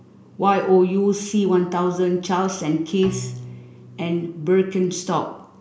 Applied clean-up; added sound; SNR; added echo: none; Bowed string instrument; 20 dB; none.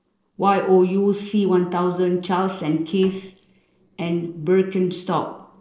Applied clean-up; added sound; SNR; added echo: neural separator model SepFormer DNS4.